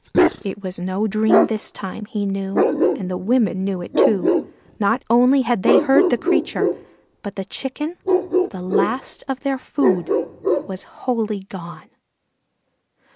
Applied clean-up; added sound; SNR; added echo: none; Bark; 0 dB; none.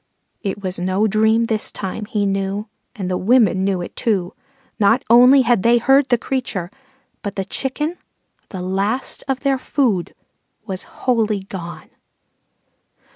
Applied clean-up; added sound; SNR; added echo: none; none; none; none.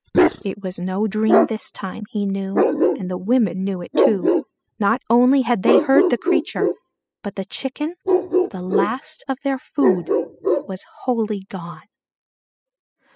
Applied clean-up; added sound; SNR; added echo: classical method spectral subtraction.